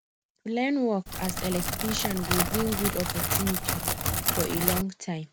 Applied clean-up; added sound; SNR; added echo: none; Crackle; -2 dB; none.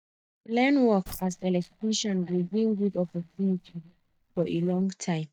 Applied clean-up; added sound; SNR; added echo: neural mask model DeepFilterNet 3.